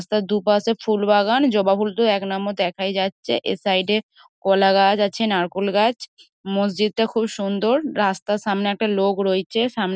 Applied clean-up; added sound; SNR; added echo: none; none; none; none.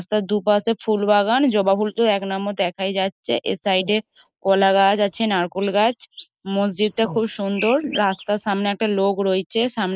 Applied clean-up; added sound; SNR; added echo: neural mask model Resemble Enhance denoiser.